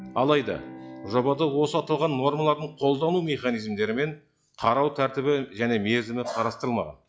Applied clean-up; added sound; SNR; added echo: classical method log-MMSE.